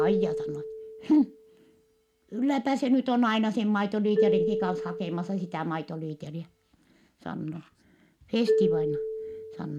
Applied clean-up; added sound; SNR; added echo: none; Marimba, xylophone; 3 dB; none.